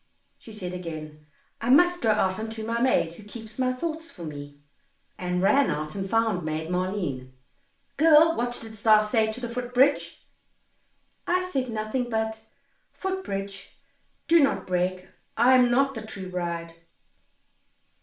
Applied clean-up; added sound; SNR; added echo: none; none; none; reverberation time 0.4 s.